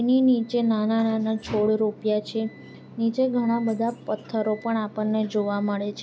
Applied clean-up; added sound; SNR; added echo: none; none; none; none.